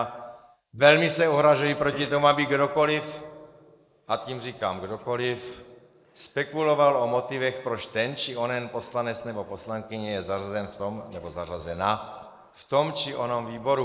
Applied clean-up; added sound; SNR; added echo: neural mask model Resemble Enhance denoiser.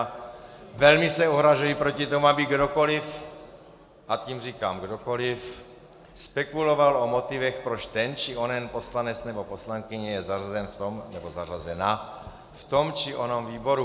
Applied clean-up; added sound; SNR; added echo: none; none; none; none.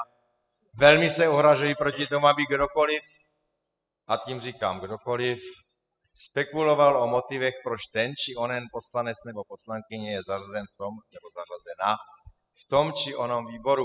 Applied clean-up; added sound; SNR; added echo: classical method spectral subtraction.